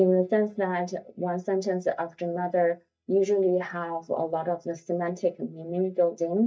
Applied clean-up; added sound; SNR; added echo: neural mask model DeepFilterNet 3.